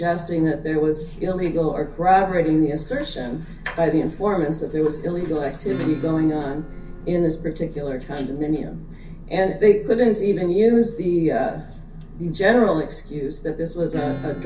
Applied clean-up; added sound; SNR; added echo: none; Acoustic guitar / Strum; 19 dB; reverberation time 0.3 s.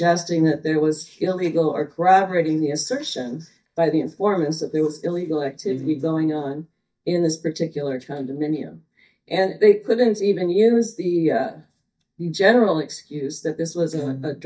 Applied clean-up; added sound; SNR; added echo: neural mask model DeepFilterNet 3.